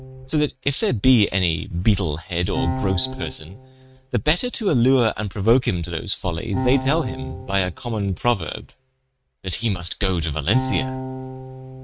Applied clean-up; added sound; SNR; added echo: neural mask model RNNoise.